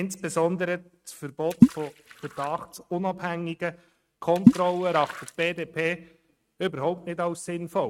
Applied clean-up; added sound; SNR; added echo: neural mask model RNNoise.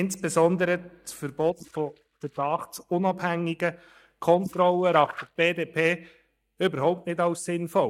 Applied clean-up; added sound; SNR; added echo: neural mask model DeepFilterNet 3.